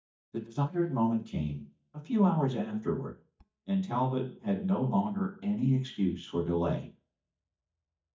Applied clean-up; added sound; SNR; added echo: neural mask model DeepFilterNet 3.